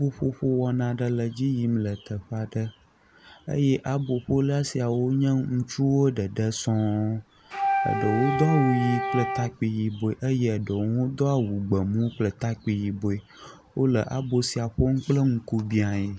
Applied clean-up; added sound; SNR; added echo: none; Wind instrument, woodwind instrument; 3 dB; none.